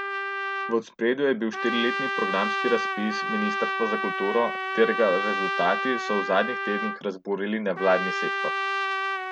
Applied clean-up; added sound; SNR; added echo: none; Trumpet; 2 dB; none.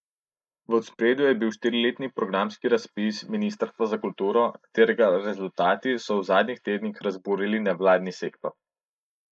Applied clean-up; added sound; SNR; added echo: neural mask model Resemble Enhance denoiser.